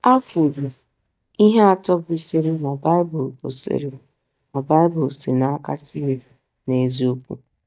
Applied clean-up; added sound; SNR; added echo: neural mask model DeepFilterNet 3.